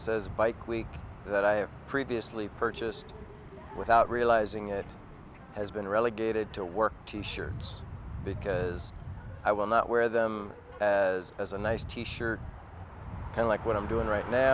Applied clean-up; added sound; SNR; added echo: none; none; none; none.